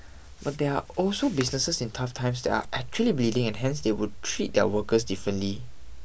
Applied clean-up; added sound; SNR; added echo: none; Mechanisms / Bicycle; 11 dB; none.